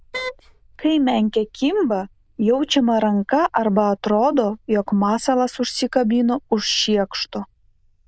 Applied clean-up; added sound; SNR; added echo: neural diffusion model UNIVERSE++.